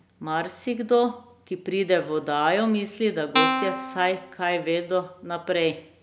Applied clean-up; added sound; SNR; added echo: none; Guitar; -1 dB; none.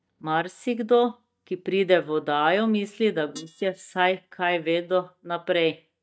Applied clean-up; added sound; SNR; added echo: neural mask model DeepFilterNet 3.